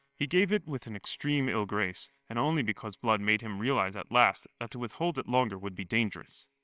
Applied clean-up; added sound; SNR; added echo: neural separator model SepFormer WHAMR!.